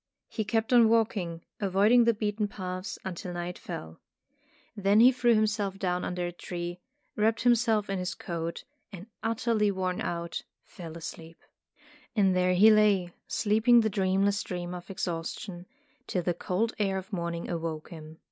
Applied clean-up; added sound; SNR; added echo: none; none; none; none.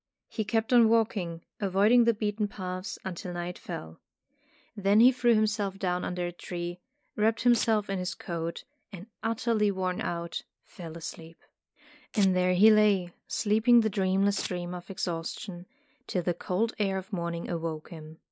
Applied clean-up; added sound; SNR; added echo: neural mask model Resemble Enhance denoiser.